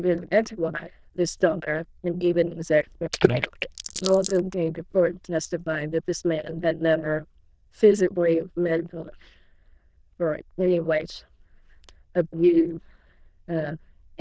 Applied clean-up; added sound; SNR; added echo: neural diffusion model UNIVERSE++.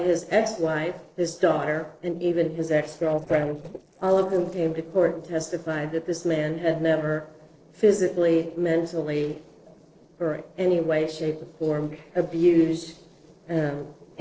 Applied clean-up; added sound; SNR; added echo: neural separator model SepFormer DNS4.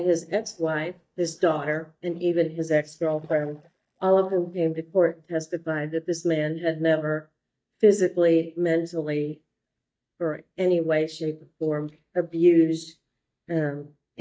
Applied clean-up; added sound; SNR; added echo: neural mask model DeepFilterNet 3.